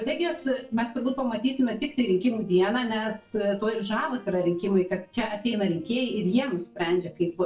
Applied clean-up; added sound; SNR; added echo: neural separator model SepFormer DNS4.